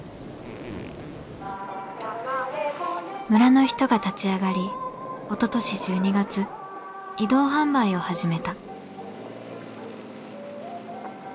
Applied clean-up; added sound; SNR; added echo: none; Fart; 20 dB; none.